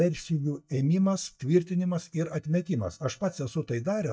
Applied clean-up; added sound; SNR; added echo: neural mask model DeepFilterNet 3.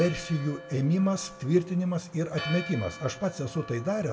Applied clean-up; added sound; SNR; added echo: none; Church bell; 14 dB; reverberation time 0.5 s.